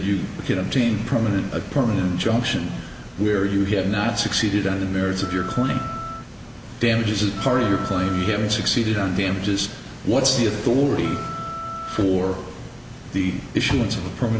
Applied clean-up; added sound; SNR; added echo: none; Wind instrument, woodwind instrument; 12 dB; none.